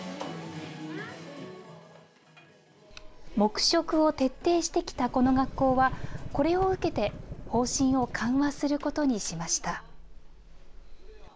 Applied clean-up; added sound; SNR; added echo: none; Engine starting / Car; 10 dB; none.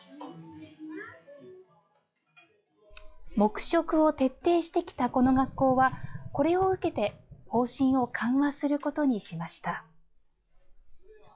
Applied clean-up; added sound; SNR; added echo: classical method log-MMSE.